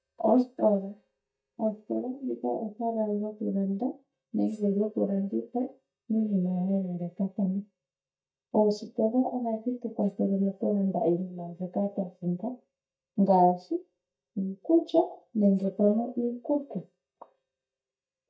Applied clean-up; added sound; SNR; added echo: neural mask model DeepFilterNet 3.